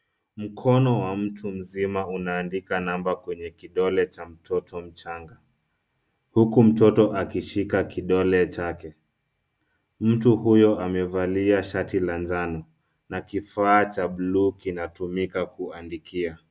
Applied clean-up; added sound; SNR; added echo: none; none; none; none.